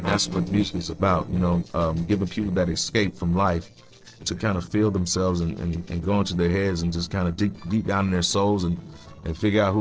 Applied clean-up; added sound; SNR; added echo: neural separator model SepFormer DNS4.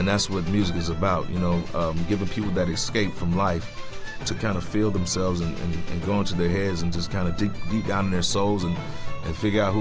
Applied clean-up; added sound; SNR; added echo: none; none; none; none.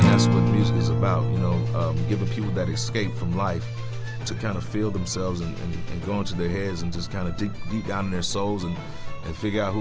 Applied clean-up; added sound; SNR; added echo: none; Acoustic guitar; 0 dB; none.